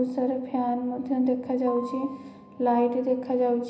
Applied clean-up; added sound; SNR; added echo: none; Piano; 18 dB; reverberation time 0.9 s.